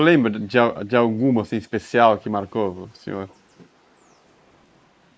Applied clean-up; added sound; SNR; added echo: neural mask model Resemble Enhance denoiser.